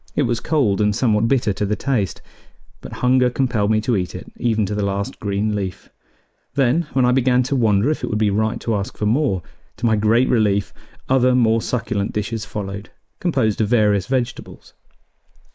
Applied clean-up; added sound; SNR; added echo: neural mask model Resemble Enhance denoiser.